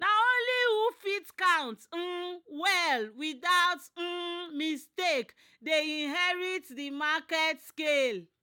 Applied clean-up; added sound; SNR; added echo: none; none; none; none.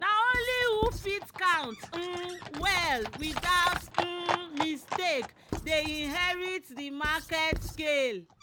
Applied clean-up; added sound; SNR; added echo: none; Livestock, farm animals, working animals + Squeak / Writing; 8 dB; none.